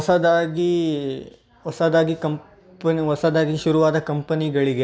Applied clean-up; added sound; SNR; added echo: none; none; none; none.